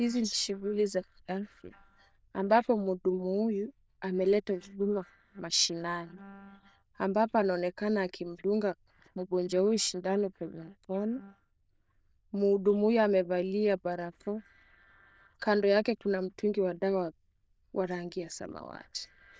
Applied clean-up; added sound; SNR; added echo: neural diffusion model UNIVERSE++.